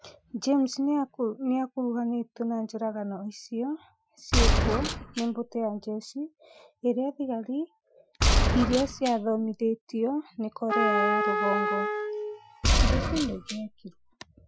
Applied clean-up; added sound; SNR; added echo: classical method Wiener filter.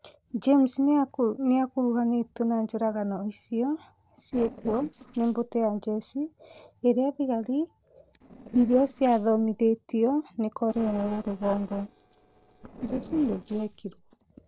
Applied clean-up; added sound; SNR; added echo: neural separator model SepFormer DNS4.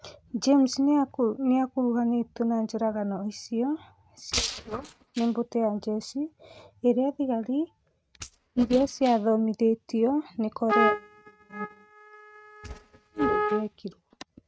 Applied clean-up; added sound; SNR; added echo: neural mask model RNNoise.